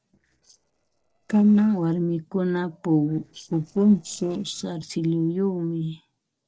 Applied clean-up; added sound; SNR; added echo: neural separator model SepFormer DNS4.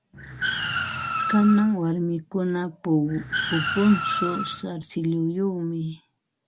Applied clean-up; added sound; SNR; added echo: none; Car; 6 dB; none.